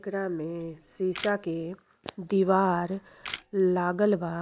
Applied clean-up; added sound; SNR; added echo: none; Camera; 16 dB; none.